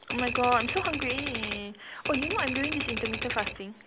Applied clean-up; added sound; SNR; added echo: none; Typewriter; 3 dB; none.